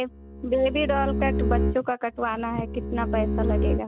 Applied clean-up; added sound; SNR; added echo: none; Bowed string instrument; 0 dB; none.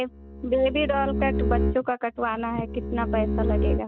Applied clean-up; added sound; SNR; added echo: neural mask model RNNoise.